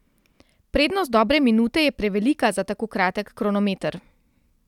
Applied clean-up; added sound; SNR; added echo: none; none; none; none.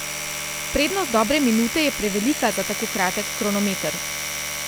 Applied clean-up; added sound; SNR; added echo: none; Domestic sounds, home sounds; 5 dB; none.